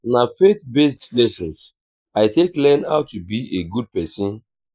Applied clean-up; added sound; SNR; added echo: neural mask model Resemble Enhance denoiser.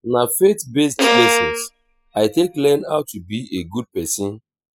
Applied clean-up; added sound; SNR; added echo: classical method spectral subtraction.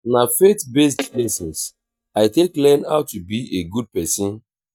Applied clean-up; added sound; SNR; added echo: neural mask model DeepFilterNet 3.